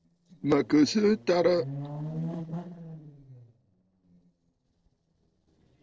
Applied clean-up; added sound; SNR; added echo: neural separator model SepFormer DNS4.